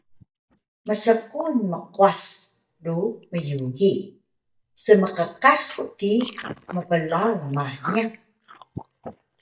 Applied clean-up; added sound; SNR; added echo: neural mask model DeepFilterNet 3.